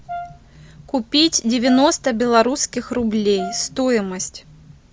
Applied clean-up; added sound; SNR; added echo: none; Brass instrument; 17 dB; none.